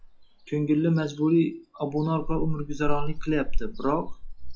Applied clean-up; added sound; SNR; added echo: classical method log-MMSE.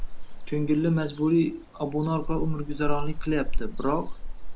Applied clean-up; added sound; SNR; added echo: none; Ocean; 0 dB; none.